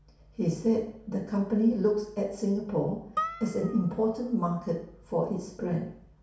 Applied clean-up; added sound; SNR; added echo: none; Harp; 10 dB; reverberation time 0.6 s.